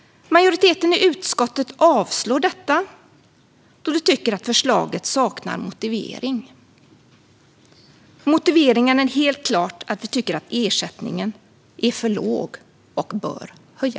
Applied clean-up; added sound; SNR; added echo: none; none; none; none.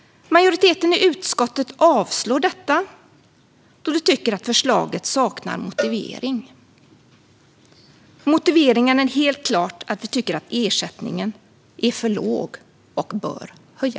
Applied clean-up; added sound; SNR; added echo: none; Cowbell; 13 dB; none.